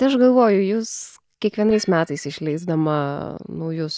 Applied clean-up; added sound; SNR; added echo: neural mask model DeepFilterNet 3.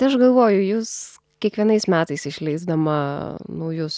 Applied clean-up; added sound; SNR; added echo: none; none; none; none.